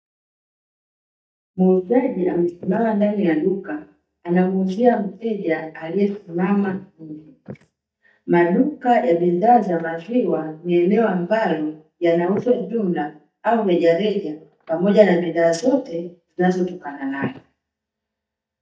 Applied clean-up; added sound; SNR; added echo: neural mask model DeepFilterNet 3.